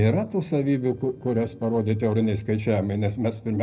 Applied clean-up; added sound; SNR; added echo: neural separator model SepFormer DNS4.